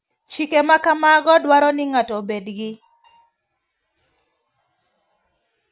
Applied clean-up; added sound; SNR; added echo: none; none; none; none.